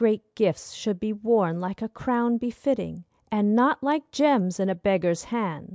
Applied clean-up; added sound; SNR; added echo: none; none; none; none.